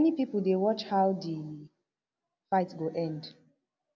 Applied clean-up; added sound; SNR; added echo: none; none; none; none.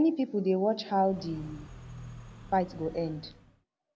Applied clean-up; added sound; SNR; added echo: none; Car; 16 dB; none.